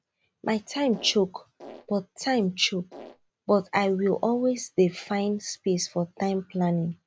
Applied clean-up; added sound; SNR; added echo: none; Fart; 18 dB; none.